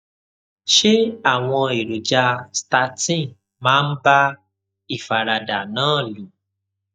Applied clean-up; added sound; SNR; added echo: neural mask model DeepFilterNet 3.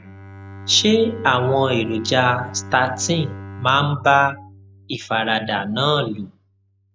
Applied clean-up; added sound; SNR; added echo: none; Bowed string instrument; 16 dB; none.